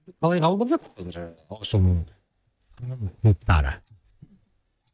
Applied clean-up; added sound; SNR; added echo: neural mask model DeepFilterNet 3.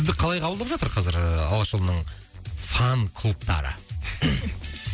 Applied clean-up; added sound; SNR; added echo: none; none; none; none.